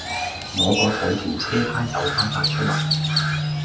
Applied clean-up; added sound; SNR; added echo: none; Crow; -2 dB; reverberation time 0.3 s.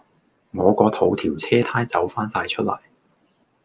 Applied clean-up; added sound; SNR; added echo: none; none; none; none.